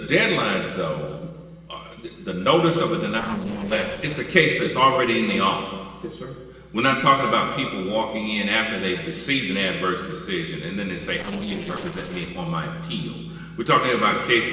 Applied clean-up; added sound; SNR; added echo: neural separator model SepFormer DNS4.